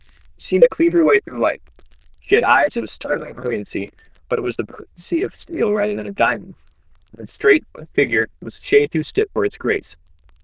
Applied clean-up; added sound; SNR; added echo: neural diffusion model UNIVERSE++.